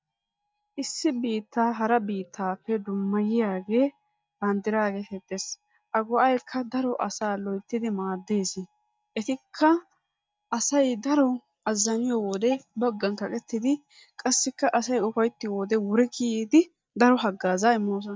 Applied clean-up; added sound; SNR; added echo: neural mask model DeepFilterNet 3.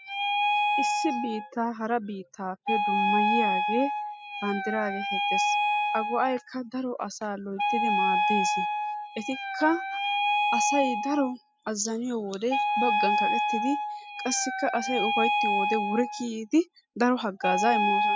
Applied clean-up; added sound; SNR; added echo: classical method spectral subtraction.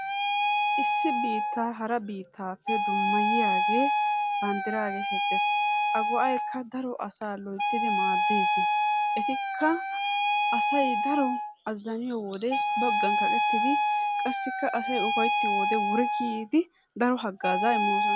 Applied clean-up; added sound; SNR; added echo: none; Wind instrument, woodwind instrument; -4 dB; none.